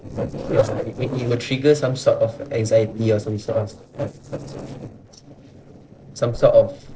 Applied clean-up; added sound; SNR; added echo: neural separator model SepFormer DNS4.